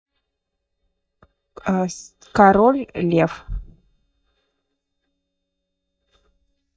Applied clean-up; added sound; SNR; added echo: neural mask model DeepFilterNet 3.